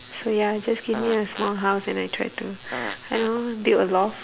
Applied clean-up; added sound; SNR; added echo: none; Fart; 13 dB; none.